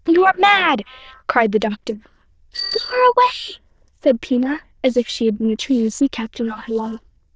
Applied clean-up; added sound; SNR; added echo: neural diffusion model UNIVERSE++.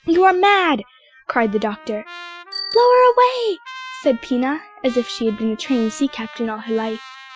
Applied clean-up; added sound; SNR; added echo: classical method Wiener filter.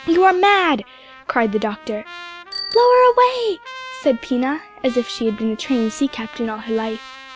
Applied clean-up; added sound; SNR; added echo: none; Trumpet + Bicycle bell; 17 dB; none.